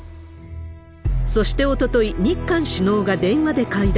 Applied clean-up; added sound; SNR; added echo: none; none; none; none.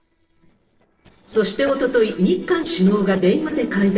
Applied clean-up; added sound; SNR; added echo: neural separator model SepFormer DNS4.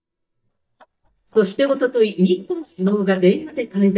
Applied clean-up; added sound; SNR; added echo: neural mask model DeepFilterNet 3.